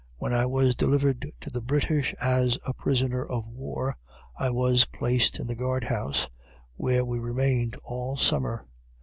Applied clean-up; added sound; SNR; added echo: none; none; none; none.